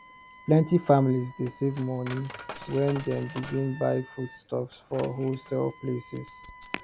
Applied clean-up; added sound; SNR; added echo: none; Wind instrument, woodwind instrument + Coin (dropping); 15 dB; none.